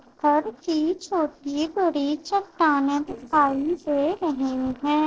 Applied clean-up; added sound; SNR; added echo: neural separator model SepFormer DNS4.